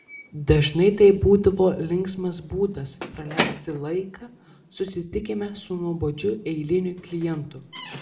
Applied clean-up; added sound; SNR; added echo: none; Squeak / Slam / Wood; 14 dB; reverberation time 1.1 s.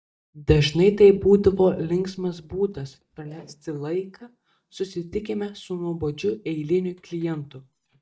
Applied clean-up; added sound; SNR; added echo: neural mask model DeepFilterNet 3.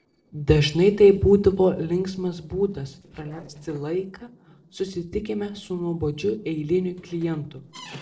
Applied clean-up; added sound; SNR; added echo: neural separator model SepFormer DNS4.